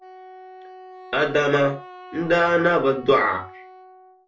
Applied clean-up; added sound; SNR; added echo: none; Wind instrument, woodwind instrument; 19 dB; reverberation time 0.2 s.